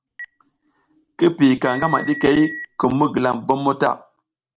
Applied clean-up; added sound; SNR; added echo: none; Telephone; 14 dB; none.